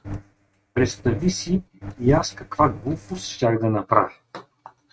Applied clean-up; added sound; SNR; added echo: neural mask model RNNoise.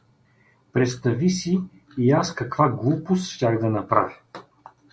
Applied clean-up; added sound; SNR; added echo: none; none; none; none.